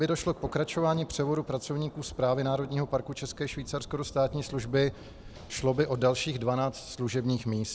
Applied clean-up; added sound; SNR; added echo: none; Thunder; 19 dB; none.